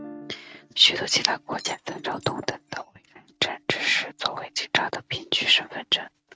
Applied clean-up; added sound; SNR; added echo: neural mask model RNNoise.